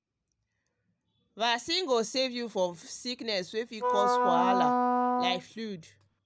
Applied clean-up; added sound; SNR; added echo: none; Wind instrument, woodwind instrument; -5 dB; none.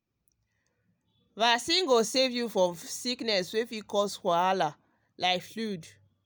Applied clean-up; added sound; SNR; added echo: none; none; none; none.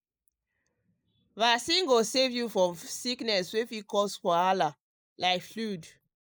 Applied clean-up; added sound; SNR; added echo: neural mask model Resemble Enhance denoiser.